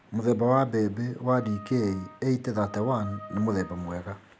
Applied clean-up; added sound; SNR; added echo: none; Wind instrument, woodwind instrument + Wind instrument, woodwind instrument; 19 dB; none.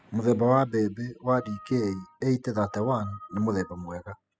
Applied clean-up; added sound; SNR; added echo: classical method spectral subtraction.